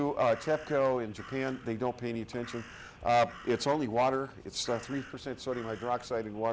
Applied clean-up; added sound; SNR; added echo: none; Crow; 19 dB; none.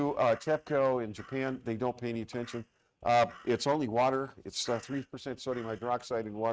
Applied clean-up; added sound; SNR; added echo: neural mask model RNNoise.